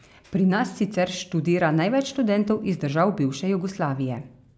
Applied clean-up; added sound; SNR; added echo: none; none; none; none.